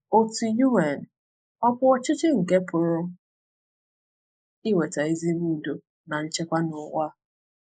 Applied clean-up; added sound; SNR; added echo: neural mask model Resemble Enhance denoiser.